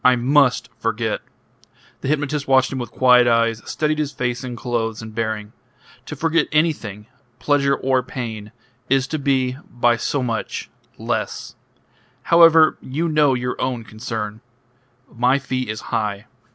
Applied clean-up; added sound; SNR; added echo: none; none; none; none.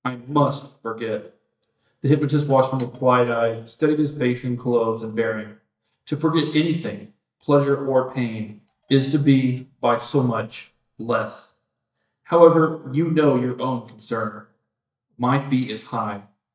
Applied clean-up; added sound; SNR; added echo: neural mask model DeepFilterNet 3.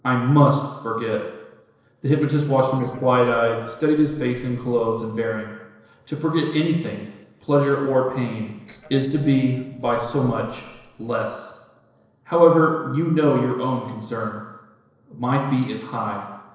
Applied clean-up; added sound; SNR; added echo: neural separator model SepFormer DNS4.